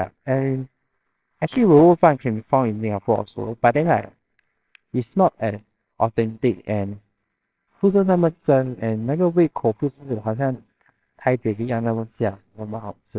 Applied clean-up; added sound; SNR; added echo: neural separator model SepFormer WHAMR!.